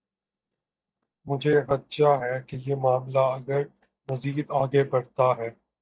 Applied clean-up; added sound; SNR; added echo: neural mask model DeepFilterNet 3.